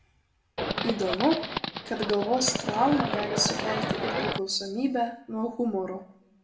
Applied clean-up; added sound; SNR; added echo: none; Livestock, farm animals, working animals; 2 dB; reverberation time 0.6 s.